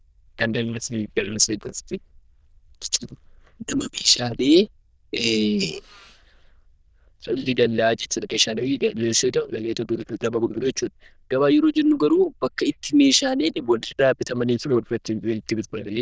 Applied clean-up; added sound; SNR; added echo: neural diffusion model UNIVERSE++.